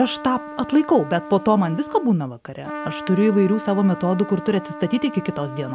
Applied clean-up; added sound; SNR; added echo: none; Trumpet; 13 dB; none.